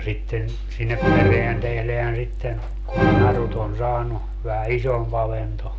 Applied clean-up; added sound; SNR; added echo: none; Musical instrument; 0 dB; none.